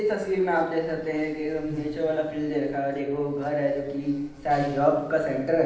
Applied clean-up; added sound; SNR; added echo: none; Insect; 20 dB; reverberation time 0.9 s.